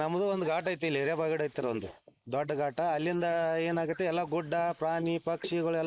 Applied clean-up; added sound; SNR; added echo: neural mask model Resemble Enhance denoiser.